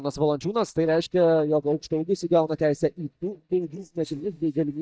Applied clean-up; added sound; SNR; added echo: neural mask model DeepFilterNet 3.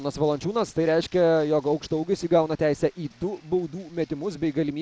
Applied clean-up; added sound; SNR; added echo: none; none; none; none.